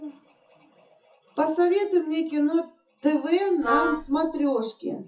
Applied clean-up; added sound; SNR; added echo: classical method WPE with log-MMSE.